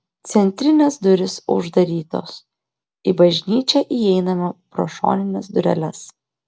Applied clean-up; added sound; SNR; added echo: none; none; none; none.